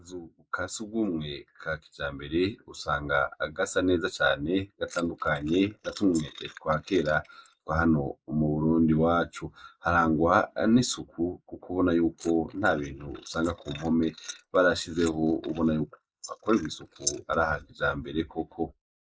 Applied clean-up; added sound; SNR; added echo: neural mask model Resemble Enhance denoiser.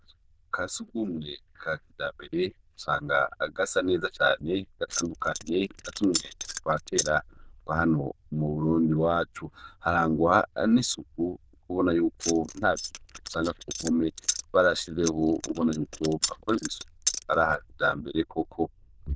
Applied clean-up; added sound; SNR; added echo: neural diffusion model UNIVERSE++.